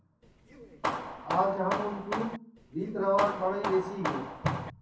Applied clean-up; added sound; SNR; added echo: none; Hammer; 4 dB; reverberation time 0.6 s.